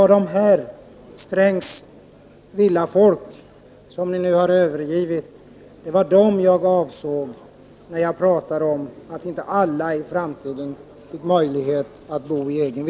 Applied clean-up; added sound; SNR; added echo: none; none; none; none.